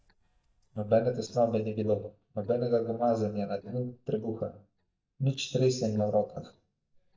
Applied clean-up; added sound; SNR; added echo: neural mask model DeepFilterNet 3.